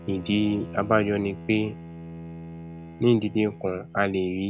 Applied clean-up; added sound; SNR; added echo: none; Bowed string instrument; 14 dB; none.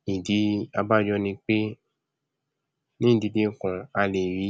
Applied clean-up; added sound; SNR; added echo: none; none; none; none.